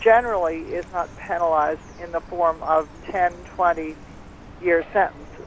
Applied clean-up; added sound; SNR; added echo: none; Chirp, tweet; 18 dB; none.